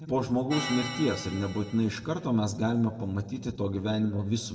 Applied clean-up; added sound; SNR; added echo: none; Organ; 12 dB; reverberation time 1.0 s.